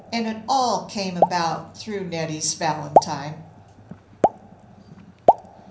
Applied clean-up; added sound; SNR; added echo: none; Explosion; -3 dB; reverberation time 0.6 s.